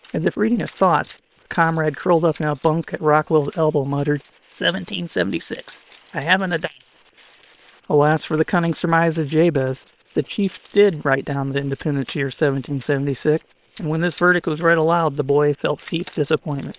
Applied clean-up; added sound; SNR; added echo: neural separator model SepFormer WHAM!.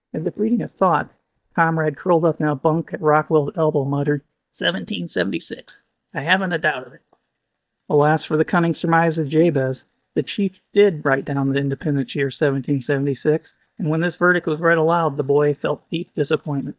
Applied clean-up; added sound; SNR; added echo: neural mask model DeepFilterNet 3.